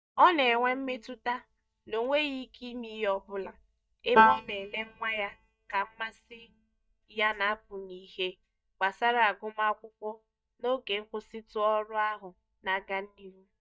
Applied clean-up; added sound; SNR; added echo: neural mask model DeepFilterNet 3.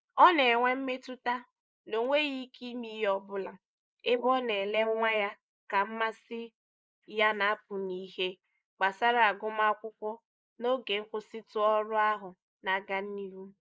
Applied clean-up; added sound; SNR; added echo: neural mask model Resemble Enhance denoiser.